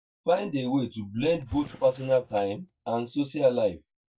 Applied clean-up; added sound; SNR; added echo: neural mask model DeepFilterNet 3.